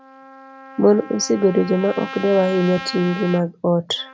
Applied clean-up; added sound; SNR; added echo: none; Trumpet; 15 dB; none.